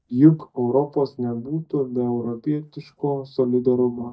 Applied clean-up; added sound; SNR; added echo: neural mask model DeepFilterNet 3.